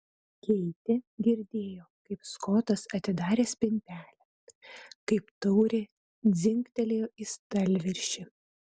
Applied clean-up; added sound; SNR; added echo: none; none; none; none.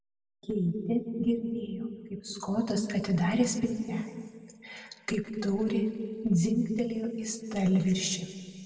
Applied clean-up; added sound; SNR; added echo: none; none; none; reverberation time 2.1 s.